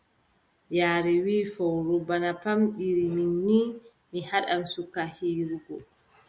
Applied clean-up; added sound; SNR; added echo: none; none; none; none.